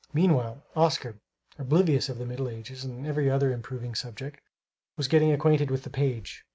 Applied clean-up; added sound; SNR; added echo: none; none; none; none.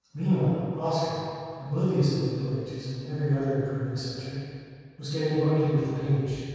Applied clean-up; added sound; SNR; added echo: none; none; none; reverberation time 2.1 s.